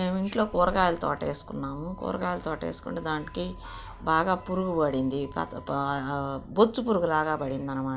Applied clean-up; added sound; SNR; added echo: none; Motor vehicle (road); 18 dB; none.